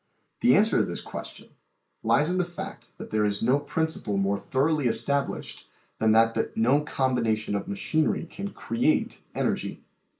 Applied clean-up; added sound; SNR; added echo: neural mask model Resemble Enhance denoiser.